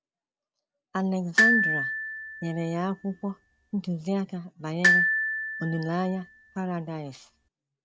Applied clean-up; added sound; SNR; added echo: none; Glockenspiel; -3 dB; none.